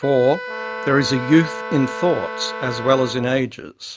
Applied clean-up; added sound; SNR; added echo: none; Wind instrument, woodwind instrument + Brass instrument; 10 dB; none.